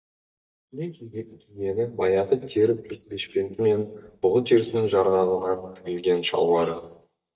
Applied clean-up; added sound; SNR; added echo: neural mask model DeepFilterNet 3.